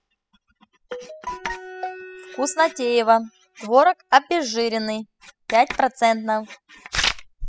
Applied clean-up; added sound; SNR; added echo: classical method spectral subtraction.